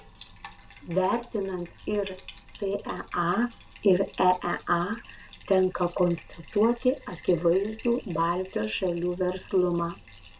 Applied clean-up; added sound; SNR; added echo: none; Bathtub (filling or washing); 19 dB; none.